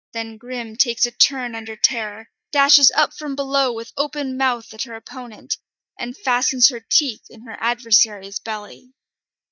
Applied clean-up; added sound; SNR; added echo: neural mask model DeepFilterNet 3.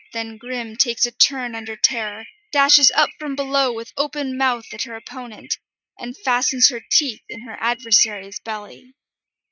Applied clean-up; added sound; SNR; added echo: neural mask model RNNoise.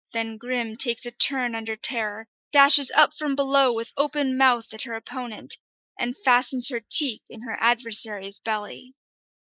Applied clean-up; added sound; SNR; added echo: neural mask model Resemble Enhance denoiser.